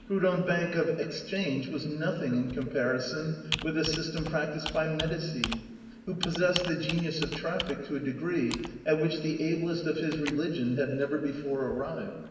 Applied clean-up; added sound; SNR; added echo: none; Computer keyboard; 11 dB; reverberation time 1.2 s.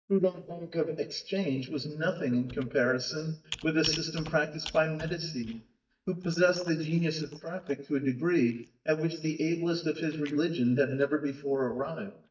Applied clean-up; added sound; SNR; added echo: neural mask model DeepFilterNet 3.